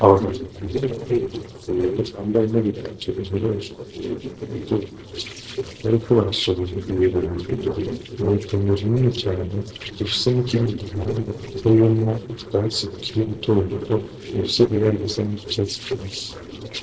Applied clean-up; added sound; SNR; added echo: neural separator model SepFormer DNS4.